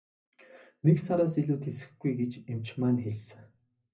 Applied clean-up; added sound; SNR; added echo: none; none; none; reverberation time 0.4 s.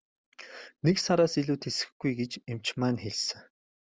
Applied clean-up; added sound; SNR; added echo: none; none; none; none.